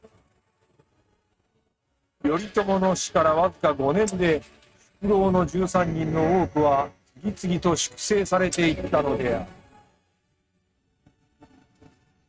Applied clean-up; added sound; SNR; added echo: neural mask model RNNoise.